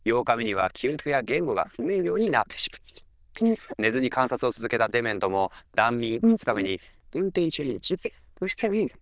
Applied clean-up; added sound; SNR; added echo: neural diffusion model UNIVERSE++.